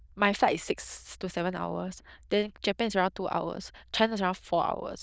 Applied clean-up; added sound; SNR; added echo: neural diffusion model UNIVERSE++.